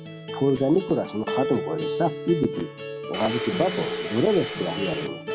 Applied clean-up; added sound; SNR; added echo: none; Acoustic guitar + Domestic sounds, home sounds; 5 dB; none.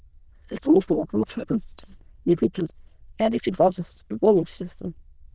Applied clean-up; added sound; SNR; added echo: neural diffusion model UNIVERSE++.